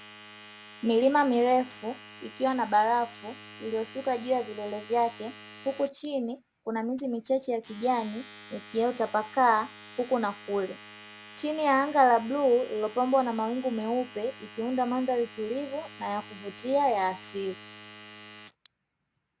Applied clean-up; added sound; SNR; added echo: none; Domestic sounds, home sounds; 19 dB; none.